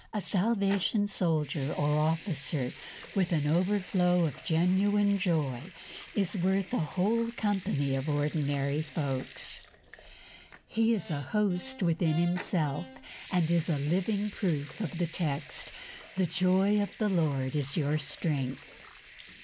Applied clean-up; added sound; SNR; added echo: none; Sink (filling or washing) / Water tap, faucet / Liquid + Brass instrument; 18 dB; none.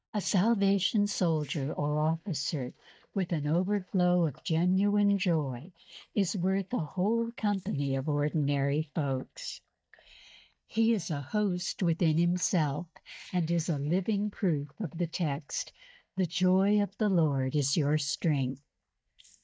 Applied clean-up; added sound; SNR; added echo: neural mask model DeepFilterNet 3.